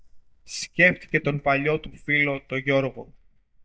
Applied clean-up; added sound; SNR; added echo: neural mask model DeepFilterNet 3.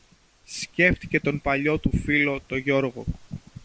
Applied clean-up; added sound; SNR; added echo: none; none; none; none.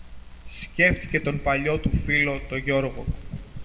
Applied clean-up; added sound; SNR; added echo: none; Crackle; 12 dB; reverberation time 1.1 s.